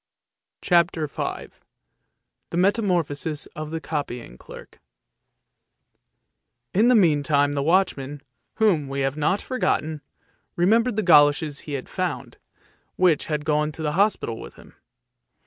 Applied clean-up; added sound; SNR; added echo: none; none; none; none.